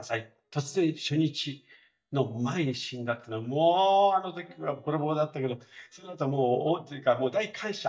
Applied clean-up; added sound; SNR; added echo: neural mask model DeepFilterNet 3.